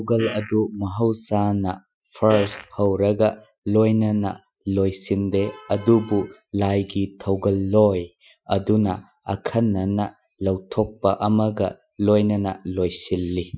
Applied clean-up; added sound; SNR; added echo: classical method Wiener filter.